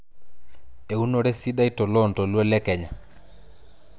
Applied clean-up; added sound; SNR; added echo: none; none; none; none.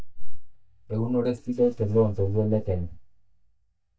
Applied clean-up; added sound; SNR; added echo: neural mask model DeepFilterNet 3.